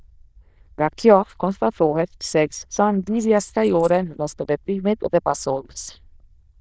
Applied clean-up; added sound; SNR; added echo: neural diffusion model UNIVERSE++.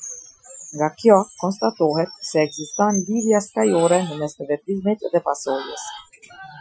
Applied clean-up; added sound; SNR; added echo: classical method Wiener filter.